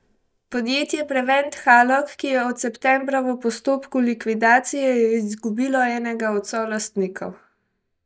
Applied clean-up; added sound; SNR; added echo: neural mask model DeepFilterNet 3.